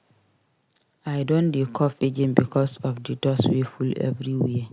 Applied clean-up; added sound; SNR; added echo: none; none; none; none.